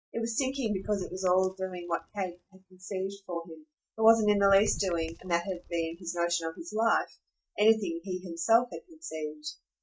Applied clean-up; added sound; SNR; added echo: neural mask model DeepFilterNet 3.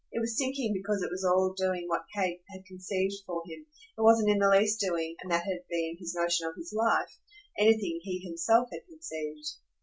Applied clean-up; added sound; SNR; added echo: none; none; none; none.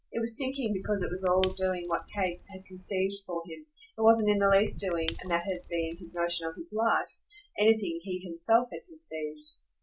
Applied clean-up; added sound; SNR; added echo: none; Shatter / Crushing; 12 dB; none.